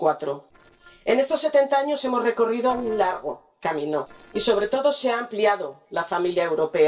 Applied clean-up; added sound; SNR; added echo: neural separator model SepFormer DNS4.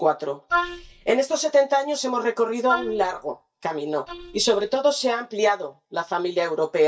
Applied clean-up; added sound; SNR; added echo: neural mask model DeepFilterNet 3.